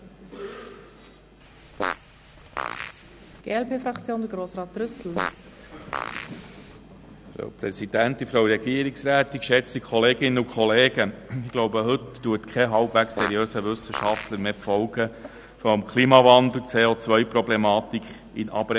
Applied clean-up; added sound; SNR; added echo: none; Fart; 10 dB; none.